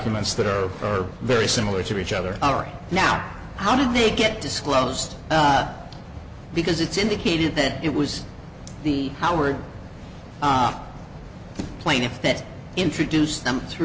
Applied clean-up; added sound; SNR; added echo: none; none; none; none.